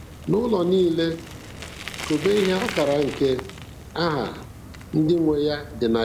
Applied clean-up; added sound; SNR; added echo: none; Bicycle; 13 dB; none.